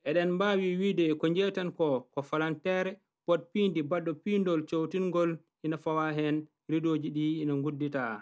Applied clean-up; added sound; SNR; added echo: none; none; none; none.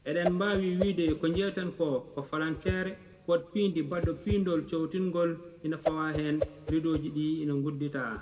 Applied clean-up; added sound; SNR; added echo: none; Whoosh, swoosh, swish; 9 dB; reverberation time 1.0 s.